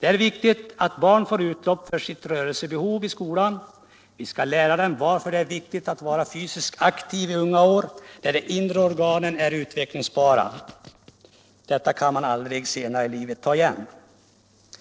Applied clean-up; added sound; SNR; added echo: neural separator model SepFormer DNS4.